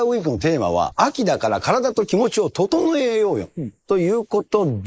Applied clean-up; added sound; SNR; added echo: neural mask model Resemble Enhance denoiser.